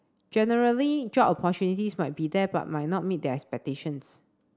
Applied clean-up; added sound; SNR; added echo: none; none; none; none.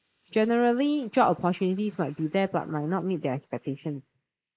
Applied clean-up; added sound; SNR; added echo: neural mask model Resemble Enhance denoiser.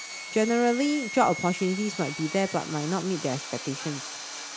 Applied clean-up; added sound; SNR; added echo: none; Sawing; 10 dB; none.